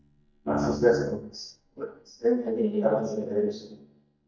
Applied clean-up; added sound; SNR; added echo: neural mask model DeepFilterNet 3.